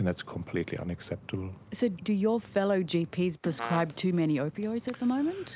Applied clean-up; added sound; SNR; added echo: none; Brass instrument; 12 dB; none.